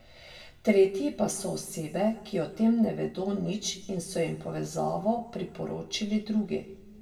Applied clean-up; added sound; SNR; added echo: none; none; none; reverberation time 1.0 s.